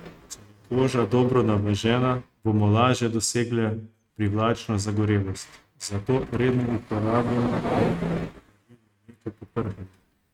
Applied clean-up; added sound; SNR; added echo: neural mask model RNNoise.